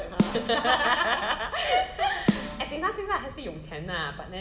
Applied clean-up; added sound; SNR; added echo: none; Snare drum; 5 dB; reverberation time 1.1 s.